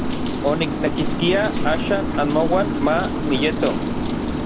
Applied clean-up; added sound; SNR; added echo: none; Rain; 0 dB; none.